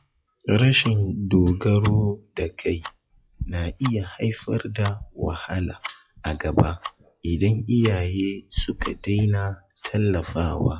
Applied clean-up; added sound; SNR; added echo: classical method log-MMSE.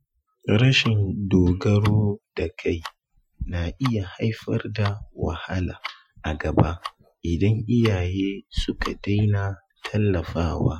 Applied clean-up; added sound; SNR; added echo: classical method Wiener filter.